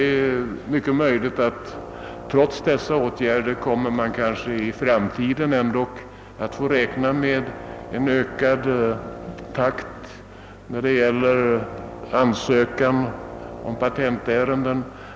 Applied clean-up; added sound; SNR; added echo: none; Brass instrument; 16 dB; none.